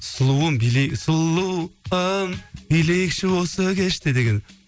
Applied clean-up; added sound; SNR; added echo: none; none; none; none.